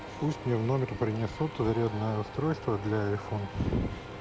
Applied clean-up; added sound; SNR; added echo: none; Drill / Mechanisms; 14 dB; none.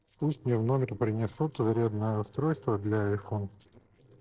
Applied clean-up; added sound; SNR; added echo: neural separator model SepFormer DNS4.